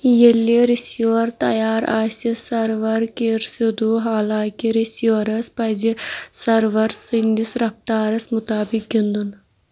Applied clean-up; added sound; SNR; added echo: none; none; none; none.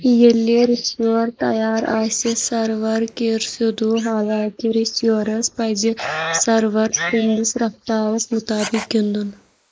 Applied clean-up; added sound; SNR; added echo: neural mask model Resemble Enhance denoiser.